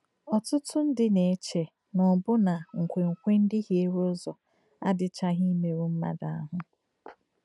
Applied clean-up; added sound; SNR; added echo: none; none; none; none.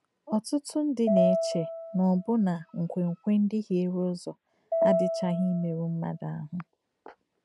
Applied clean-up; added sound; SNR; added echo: none; Piano; 1 dB; none.